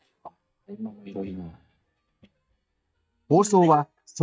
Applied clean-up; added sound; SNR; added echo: neural mask model DeepFilterNet 3.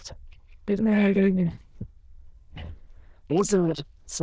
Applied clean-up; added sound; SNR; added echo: neural diffusion model UNIVERSE++.